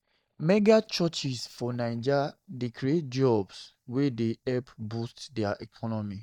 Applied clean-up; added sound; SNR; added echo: neural mask model DeepFilterNet 3.